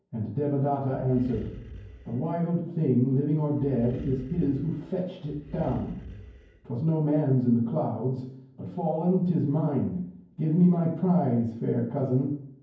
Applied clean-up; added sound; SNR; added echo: none; Animal; 16 dB; reverberation time 0.9 s.